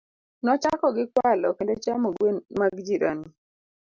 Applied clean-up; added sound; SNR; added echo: none; none; none; none.